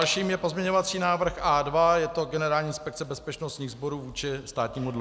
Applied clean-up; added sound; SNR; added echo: none; none; none; none.